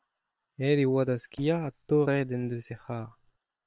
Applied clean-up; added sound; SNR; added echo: neural separator model SepFormer WHAM!.